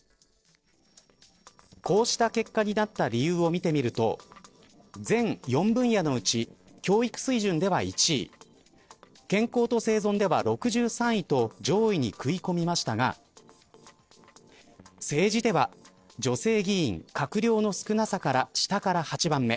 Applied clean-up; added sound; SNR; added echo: neural separator model SepFormer DNS4.